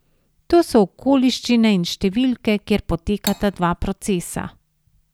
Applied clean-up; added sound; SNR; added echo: none; Cutlery, silverware; 12 dB; none.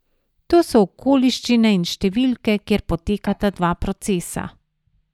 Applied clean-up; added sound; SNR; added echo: neural mask model DeepFilterNet 3.